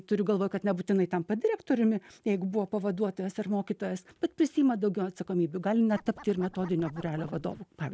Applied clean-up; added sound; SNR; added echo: none; Scratching (performance technique); 19 dB; none.